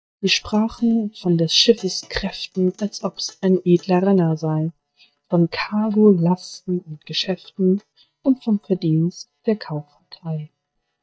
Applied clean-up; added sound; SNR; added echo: neural mask model DeepFilterNet 3.